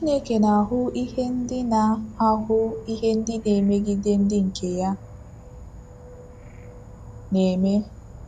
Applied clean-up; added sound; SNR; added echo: none; Insect / Frog; 16 dB; none.